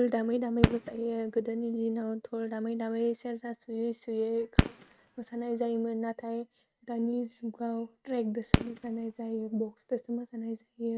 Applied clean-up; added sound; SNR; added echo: neural mask model RNNoise.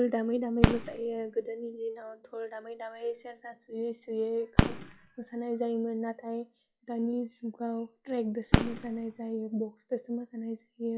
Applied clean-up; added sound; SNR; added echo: classical method log-MMSE.